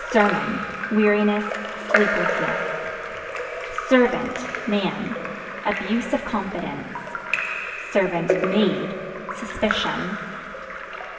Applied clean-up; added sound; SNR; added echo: none; Drip / Trickle, dribble / Splash, splatter; 3 dB; reverberation time 2.1 s.